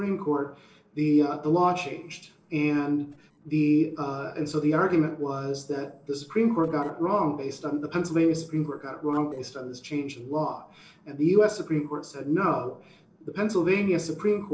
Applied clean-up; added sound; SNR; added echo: neural separator model SepFormer DNS4.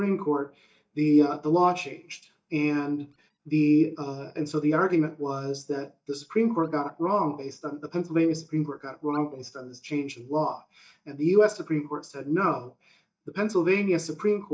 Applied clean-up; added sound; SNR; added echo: neural mask model DeepFilterNet 3.